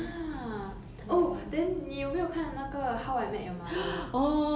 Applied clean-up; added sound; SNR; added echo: none; none; none; none.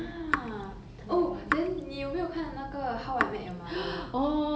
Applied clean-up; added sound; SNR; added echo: none; Raindrop / Drip; 5 dB; none.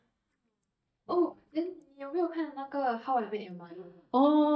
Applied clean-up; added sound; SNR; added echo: neural mask model DeepFilterNet 3.